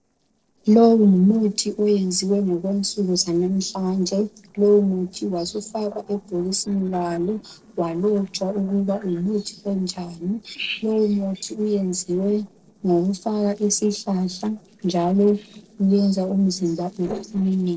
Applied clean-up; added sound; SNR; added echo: neural separator model SepFormer DNS4.